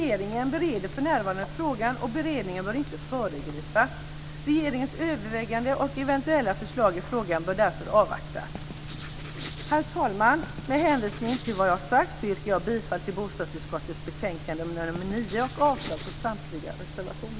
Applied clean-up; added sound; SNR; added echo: none; Writing; 11 dB; none.